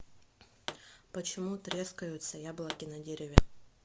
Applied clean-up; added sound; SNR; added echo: none; Explosion; 14 dB; none.